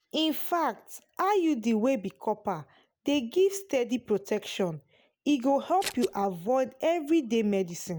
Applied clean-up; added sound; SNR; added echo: none; Scissors; 10 dB; none.